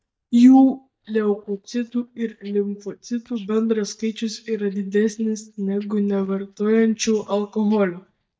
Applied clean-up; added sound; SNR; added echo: neural mask model DeepFilterNet 3.